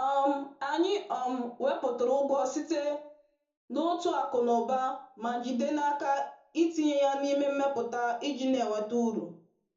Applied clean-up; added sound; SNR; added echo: none; none; none; reverberation time 0.6 s.